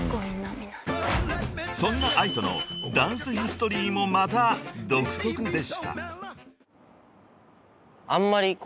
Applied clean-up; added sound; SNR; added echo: none; none; none; none.